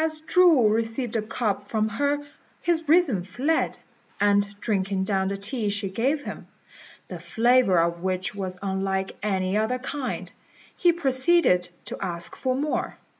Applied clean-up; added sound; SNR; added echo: none; none; none; none.